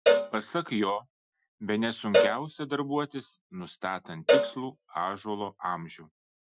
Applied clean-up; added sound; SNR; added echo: classical method Wiener filter.